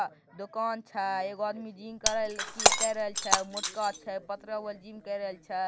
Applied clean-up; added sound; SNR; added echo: none; Shatter; -2 dB; none.